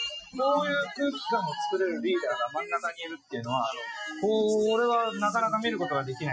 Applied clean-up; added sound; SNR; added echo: classical method Wiener filter.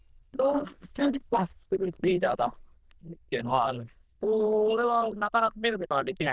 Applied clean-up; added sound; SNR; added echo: neural diffusion model UNIVERSE++.